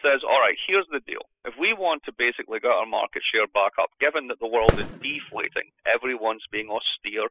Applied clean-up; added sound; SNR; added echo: classical method spectral subtraction.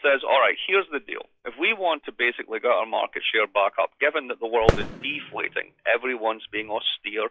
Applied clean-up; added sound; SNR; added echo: classical method log-MMSE.